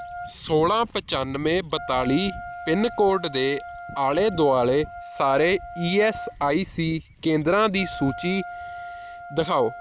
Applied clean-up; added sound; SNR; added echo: none; Wind instrument, woodwind instrument; 14 dB; none.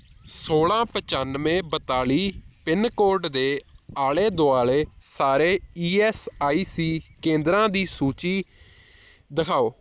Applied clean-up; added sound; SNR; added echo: none; none; none; none.